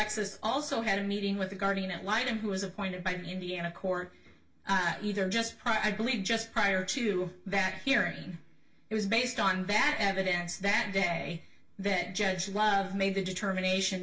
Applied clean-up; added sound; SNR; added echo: none; none; none; reverberation time 0.2 s.